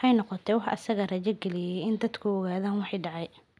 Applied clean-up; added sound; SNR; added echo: none; none; none; none.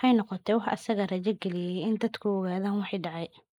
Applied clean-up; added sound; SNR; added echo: neural mask model Resemble Enhance denoiser.